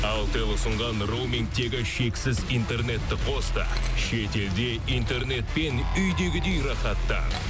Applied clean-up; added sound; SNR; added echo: none; Liquid; 19 dB; none.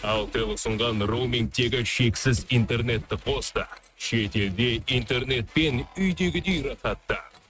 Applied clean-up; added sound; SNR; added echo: neural mask model RNNoise.